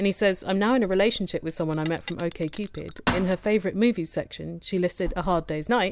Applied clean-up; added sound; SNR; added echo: none; Bell; 0 dB; none.